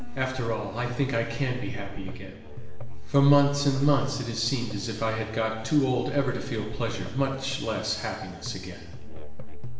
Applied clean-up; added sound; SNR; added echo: none; Musical instrument; 17 dB; reverberation time 1.0 s.